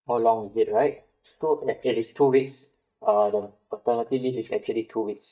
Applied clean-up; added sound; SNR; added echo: neural mask model DeepFilterNet 3.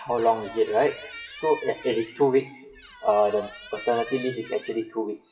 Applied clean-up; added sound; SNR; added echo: classical method WPE with log-MMSE.